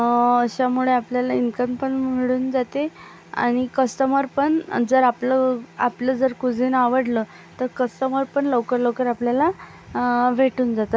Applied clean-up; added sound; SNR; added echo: none; none; none; none.